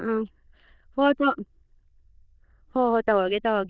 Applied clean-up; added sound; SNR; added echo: neural diffusion model UNIVERSE++.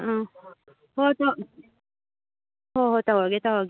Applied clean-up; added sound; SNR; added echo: none; none; none; none.